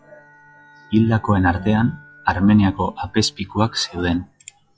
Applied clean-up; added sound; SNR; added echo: classical method log-MMSE.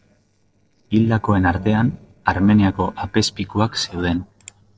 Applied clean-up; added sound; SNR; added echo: neural separator model SepFormer DNS4.